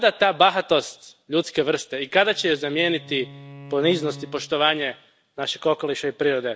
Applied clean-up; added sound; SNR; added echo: none; Bowed string instrument; 19 dB; none.